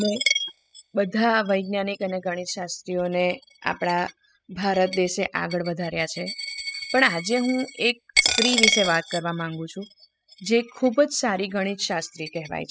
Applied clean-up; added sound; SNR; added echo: classical method spectral subtraction.